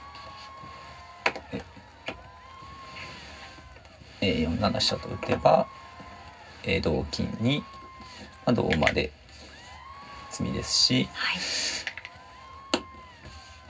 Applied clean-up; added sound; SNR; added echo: none; Applause / Crowd / Cheering; 18 dB; reverberation time 0.4 s.